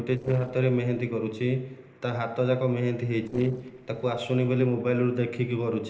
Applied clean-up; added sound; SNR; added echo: neural separator model SepFormer DNS4.